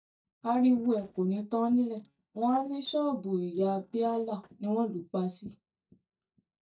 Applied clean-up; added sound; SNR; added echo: neural mask model DeepFilterNet 3.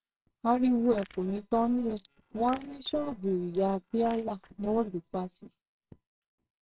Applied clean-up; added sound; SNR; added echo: neural separator model SepFormer WHAMR!.